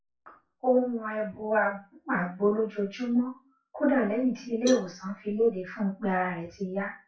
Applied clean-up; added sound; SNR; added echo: classical method WPE with log-MMSE.